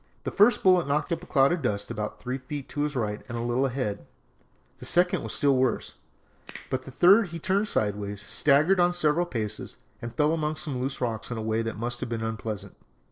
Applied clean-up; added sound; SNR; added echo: neural separator model SepFormer DNS4.